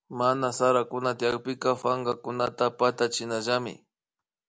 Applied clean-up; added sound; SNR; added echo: none; none; none; none.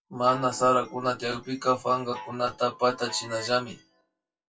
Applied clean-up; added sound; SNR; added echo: classical method WPE with log-MMSE.